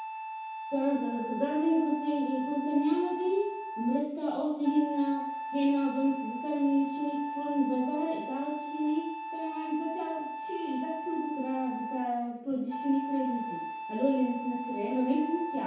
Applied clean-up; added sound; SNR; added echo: none; Wind instrument, woodwind instrument; 7 dB; reverberation time 0.8 s.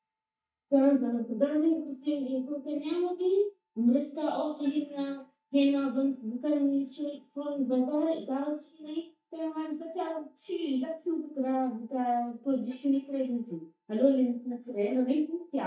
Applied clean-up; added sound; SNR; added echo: neural mask model DeepFilterNet 3.